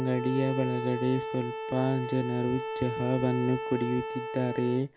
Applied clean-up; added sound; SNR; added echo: none; Bowed string instrument; 6 dB; none.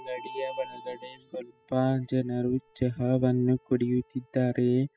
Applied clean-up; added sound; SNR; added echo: classical method spectral subtraction.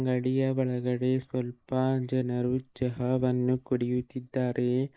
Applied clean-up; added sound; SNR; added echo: neural mask model Resemble Enhance denoiser.